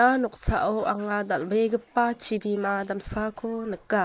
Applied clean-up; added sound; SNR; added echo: neural mask model Resemble Enhance denoiser.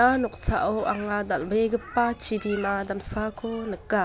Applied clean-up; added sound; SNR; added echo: none; none; none; none.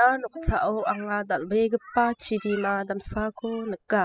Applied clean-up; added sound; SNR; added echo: classical method spectral subtraction.